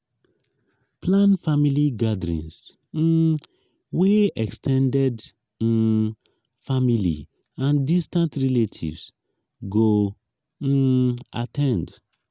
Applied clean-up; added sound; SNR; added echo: none; none; none; none.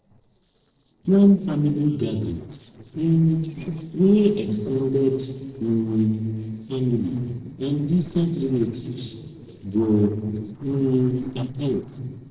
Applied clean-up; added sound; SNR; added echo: neural separator model SepFormer DNS4.